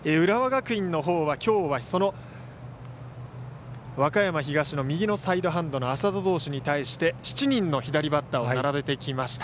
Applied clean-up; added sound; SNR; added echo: none; none; none; none.